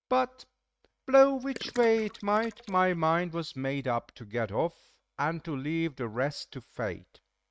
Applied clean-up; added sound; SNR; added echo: neural mask model RNNoise.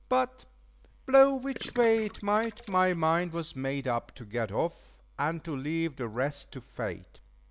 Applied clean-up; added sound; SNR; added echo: none; Gurgling; 17 dB; none.